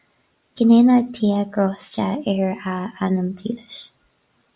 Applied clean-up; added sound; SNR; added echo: none; none; none; none.